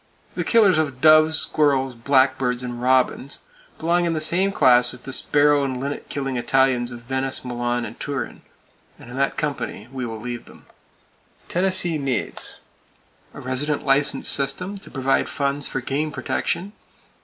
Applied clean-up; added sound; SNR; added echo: none; none; none; none.